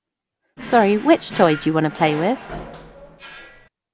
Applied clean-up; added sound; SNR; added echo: none; Drawer open or close; 14 dB; none.